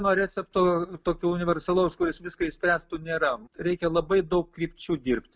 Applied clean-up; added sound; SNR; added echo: none; none; none; none.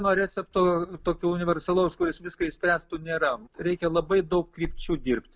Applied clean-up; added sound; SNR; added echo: none; Wind / Car; 19 dB; none.